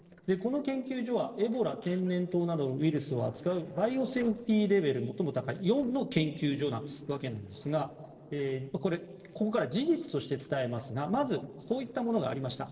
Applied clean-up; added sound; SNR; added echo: neural separator model SepFormer DNS4.